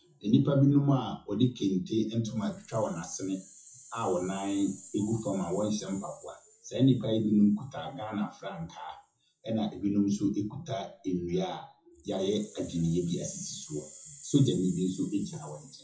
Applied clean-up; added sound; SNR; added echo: classical method WPE with log-MMSE.